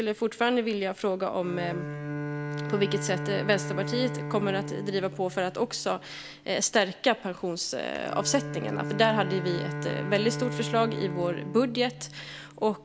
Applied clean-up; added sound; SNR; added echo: none; Bowed string instrument; 7 dB; none.